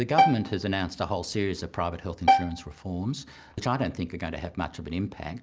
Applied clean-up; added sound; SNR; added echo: none; Bowed string instrument; -3 dB; none.